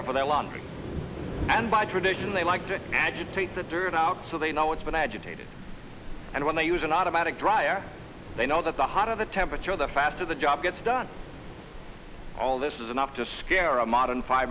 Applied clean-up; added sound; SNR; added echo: none; Waves, surf; 10 dB; none.